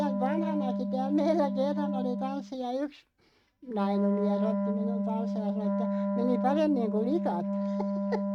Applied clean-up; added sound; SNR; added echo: neural mask model RNNoise.